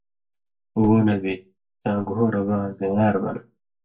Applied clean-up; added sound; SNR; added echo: none; none; none; reverberation time 0.2 s.